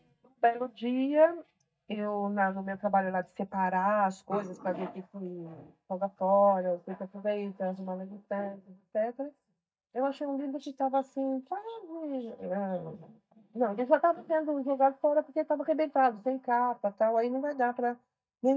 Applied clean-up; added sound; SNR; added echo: neural mask model DeepFilterNet 3.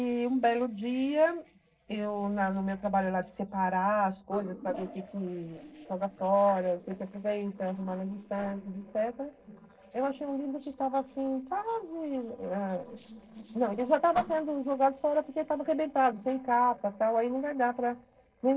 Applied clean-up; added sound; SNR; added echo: neural separator model SepFormer DNS4.